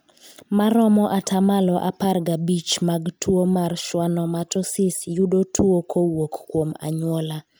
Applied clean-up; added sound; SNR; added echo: none; none; none; none.